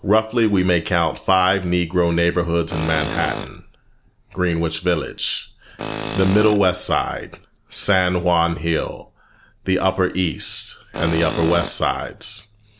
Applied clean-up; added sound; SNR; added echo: none; Tools; 9 dB; none.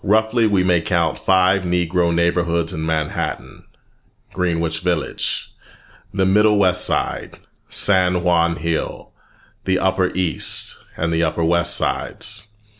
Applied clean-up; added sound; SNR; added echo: none; none; none; none.